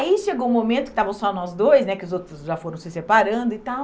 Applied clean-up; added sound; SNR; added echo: none; none; none; none.